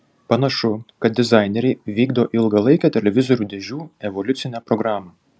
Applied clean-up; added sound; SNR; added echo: none; none; none; none.